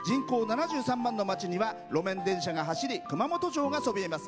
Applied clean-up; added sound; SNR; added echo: none; none; none; none.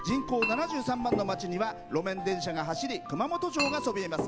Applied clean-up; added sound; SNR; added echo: none; Chink, clink; 7 dB; none.